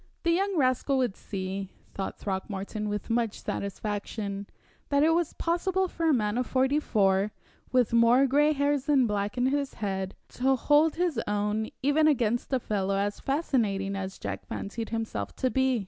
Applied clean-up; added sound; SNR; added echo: none; none; none; none.